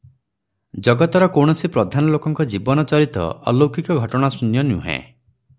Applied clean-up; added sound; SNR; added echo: none; none; none; none.